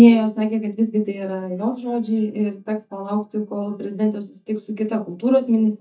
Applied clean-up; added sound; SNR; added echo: neural mask model DeepFilterNet 3.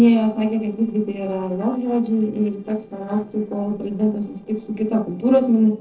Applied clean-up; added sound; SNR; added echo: neural separator model SepFormer DNS4.